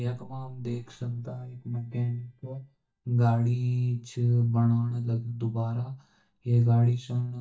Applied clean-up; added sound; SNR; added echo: neural mask model DeepFilterNet 3.